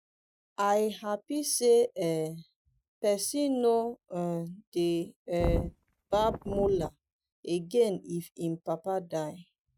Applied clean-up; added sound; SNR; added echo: neural mask model RNNoise.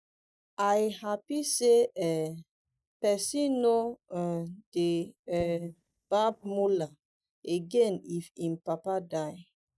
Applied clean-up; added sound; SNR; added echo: neural mask model DeepFilterNet 3.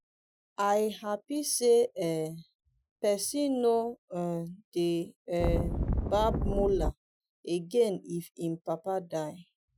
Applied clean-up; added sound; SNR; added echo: classical method Wiener filter.